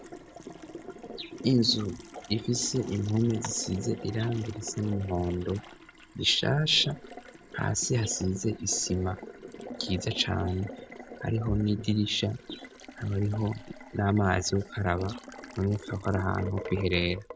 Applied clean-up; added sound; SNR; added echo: none; Water tap, faucet; 14 dB; none.